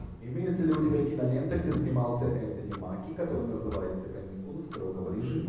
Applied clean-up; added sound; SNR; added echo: none; Tick-tock; 20 dB; reverberation time 1.1 s.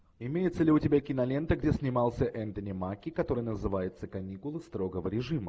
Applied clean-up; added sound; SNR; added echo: none; none; none; none.